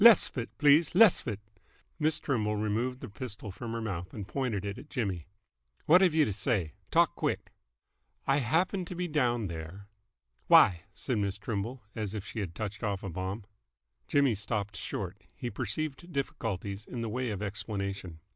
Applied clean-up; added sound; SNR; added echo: none; none; none; none.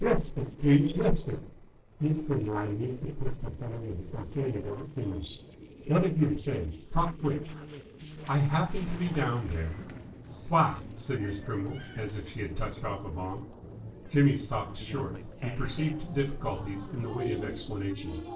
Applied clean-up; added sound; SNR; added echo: neural separator model SepFormer DNS4.